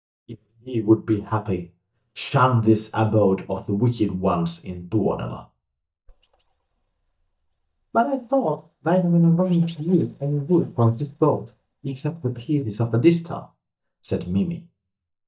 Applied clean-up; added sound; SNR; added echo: neural mask model DeepFilterNet 3.